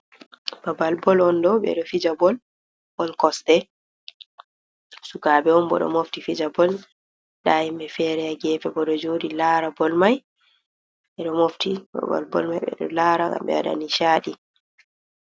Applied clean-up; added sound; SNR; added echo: none; none; none; none.